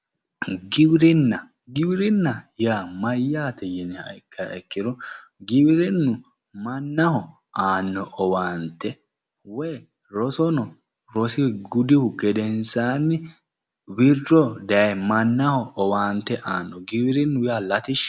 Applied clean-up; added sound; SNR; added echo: none; none; none; none.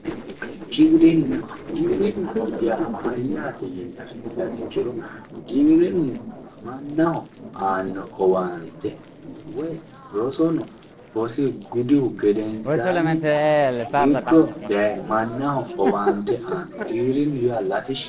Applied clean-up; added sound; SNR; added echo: neural separator model SepFormer DNS4.